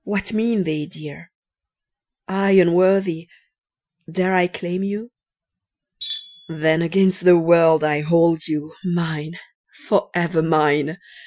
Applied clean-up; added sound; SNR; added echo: classical method Wiener filter.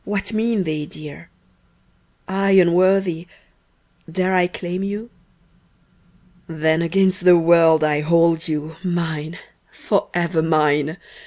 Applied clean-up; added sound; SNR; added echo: none; none; none; none.